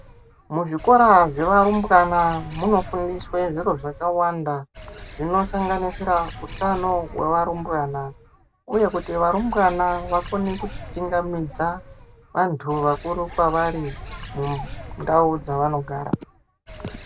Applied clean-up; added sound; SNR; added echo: none; Bird; 14 dB; none.